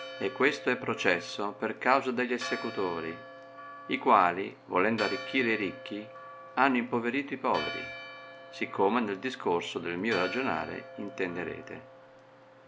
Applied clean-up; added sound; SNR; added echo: none; Church bell; 13 dB; none.